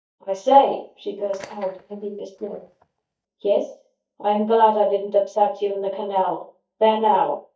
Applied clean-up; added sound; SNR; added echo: neural mask model DeepFilterNet 3.